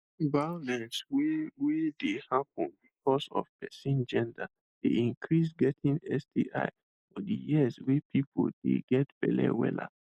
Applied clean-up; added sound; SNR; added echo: neural mask model Resemble Enhance denoiser.